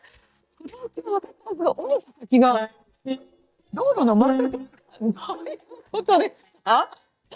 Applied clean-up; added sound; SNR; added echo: neural mask model DeepFilterNet 3.